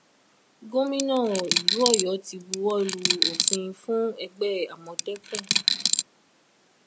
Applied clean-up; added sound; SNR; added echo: none; Coin (dropping); -2 dB; none.